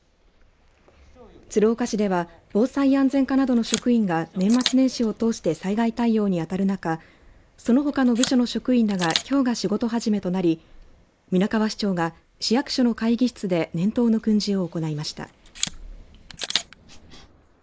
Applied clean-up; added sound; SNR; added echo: neural mask model Resemble Enhance denoiser.